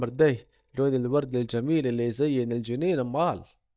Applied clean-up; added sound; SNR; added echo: neural mask model DeepFilterNet 3.